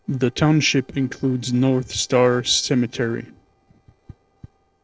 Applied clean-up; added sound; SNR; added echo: neural separator model SepFormer DNS4.